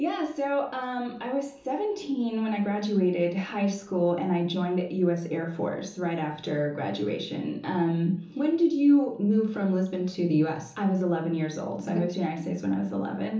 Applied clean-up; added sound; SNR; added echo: none; none; none; reverberation time 1.2 s.